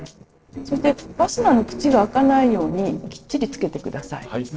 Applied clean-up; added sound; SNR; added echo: neural separator model SepFormer DNS4.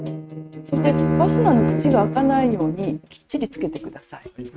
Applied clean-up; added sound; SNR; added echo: neural mask model RNNoise.